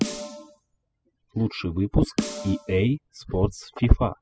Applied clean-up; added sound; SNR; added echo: classical method spectral subtraction.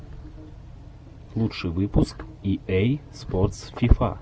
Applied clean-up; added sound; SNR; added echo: none; none; none; none.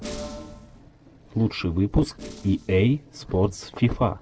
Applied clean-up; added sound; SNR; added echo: neural separator model SepFormer DNS4.